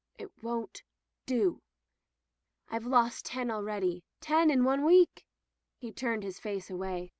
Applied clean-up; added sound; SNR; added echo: none; none; none; none.